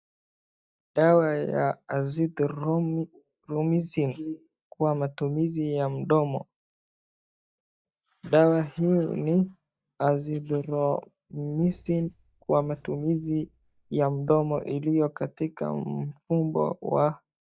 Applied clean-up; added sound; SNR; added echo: neural mask model DeepFilterNet 3.